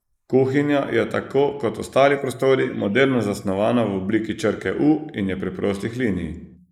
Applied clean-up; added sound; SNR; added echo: neural mask model Resemble Enhance denoiser.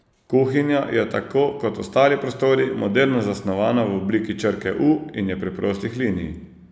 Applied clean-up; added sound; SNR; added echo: none; none; none; none.